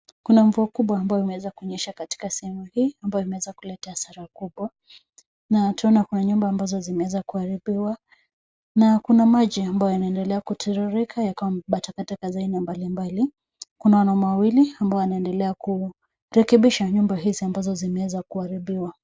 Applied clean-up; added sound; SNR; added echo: none; none; none; none.